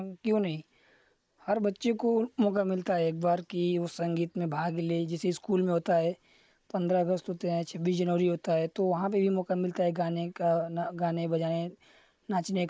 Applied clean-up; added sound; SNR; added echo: neural mask model Resemble Enhance denoiser.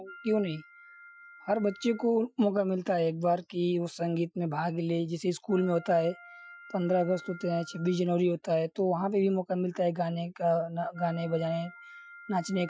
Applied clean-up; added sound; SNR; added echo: classical method Wiener filter.